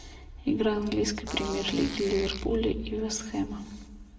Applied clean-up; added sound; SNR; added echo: none; Fart; 13 dB; reverberation time 1.0 s.